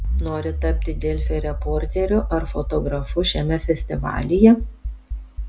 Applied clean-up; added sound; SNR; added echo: none; Accelerating, revving, vroom; 4 dB; none.